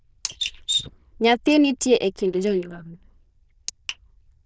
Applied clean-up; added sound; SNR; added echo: neural diffusion model UNIVERSE++.